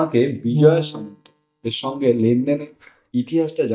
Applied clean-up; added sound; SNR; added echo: neural mask model DeepFilterNet 3.